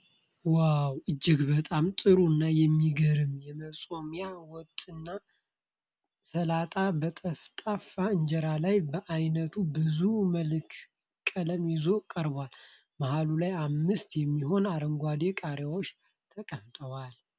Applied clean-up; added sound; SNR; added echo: none; none; none; none.